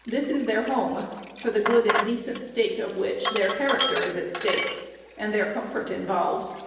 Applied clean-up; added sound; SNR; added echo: none; Sink (filling or washing); 5 dB; reverberation time 1.0 s.